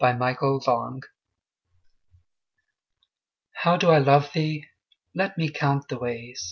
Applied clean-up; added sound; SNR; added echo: none; none; none; none.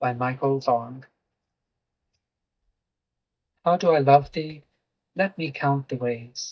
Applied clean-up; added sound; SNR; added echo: neural mask model DeepFilterNet 3.